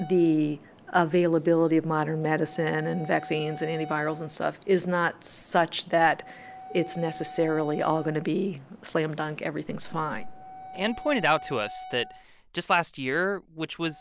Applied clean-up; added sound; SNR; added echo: none; Wind instrument, woodwind instrument; 18 dB; none.